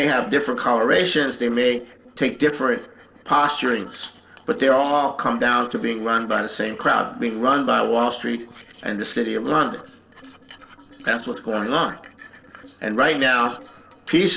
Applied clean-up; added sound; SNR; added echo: neural separator model SepFormer DNS4.